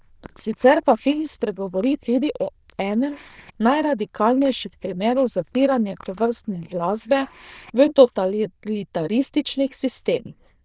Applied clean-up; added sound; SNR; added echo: neural diffusion model UNIVERSE++.